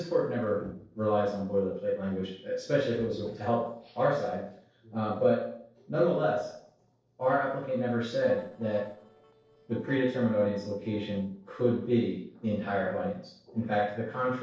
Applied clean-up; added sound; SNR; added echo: neural separator model SepFormer DNS4.